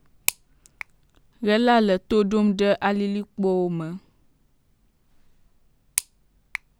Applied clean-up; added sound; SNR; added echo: none; none; none; none.